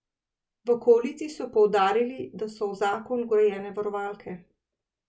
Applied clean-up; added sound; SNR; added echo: none; none; none; none.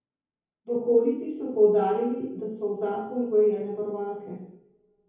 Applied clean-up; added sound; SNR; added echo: none; none; none; reverberation time 0.9 s.